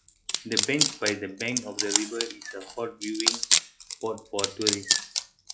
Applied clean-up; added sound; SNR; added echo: classical method log-MMSE.